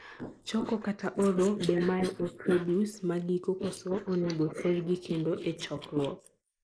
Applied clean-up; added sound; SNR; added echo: neural mask model Resemble Enhance denoiser.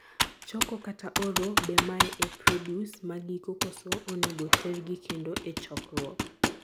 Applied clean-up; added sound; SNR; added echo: none; Computer keyboard; -5 dB; none.